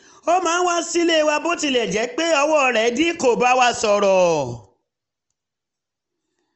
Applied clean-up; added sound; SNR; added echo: none; none; none; none.